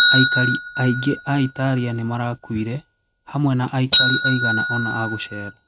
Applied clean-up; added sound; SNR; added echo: neural mask model RNNoise.